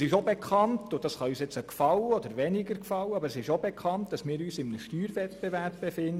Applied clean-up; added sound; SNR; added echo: none; none; none; none.